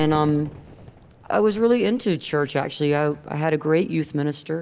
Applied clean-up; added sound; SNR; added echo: none; Fireworks; 20 dB; none.